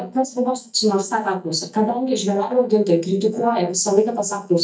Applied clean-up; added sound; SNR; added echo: neural mask model DeepFilterNet 3.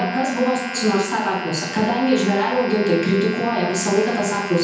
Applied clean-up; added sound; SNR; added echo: none; Domestic sounds, home sounds; 11 dB; reverberation time 0.9 s.